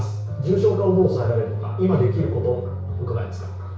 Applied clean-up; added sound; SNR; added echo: none; none; none; reverberation time 0.6 s.